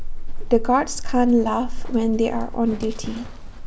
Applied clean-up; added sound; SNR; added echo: none; Livestock, farm animals, working animals; 3 dB; none.